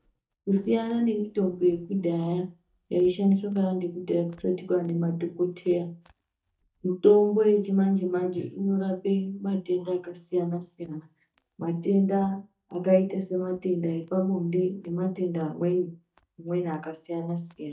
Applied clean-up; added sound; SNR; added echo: neural mask model DeepFilterNet 3.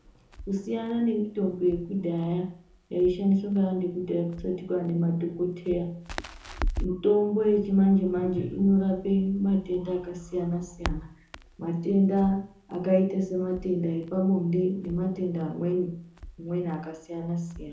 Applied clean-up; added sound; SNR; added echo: none; Crackle; 14 dB; reverberation time 0.6 s.